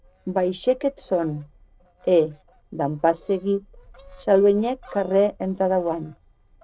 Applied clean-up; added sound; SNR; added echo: neural separator model SepFormer DNS4.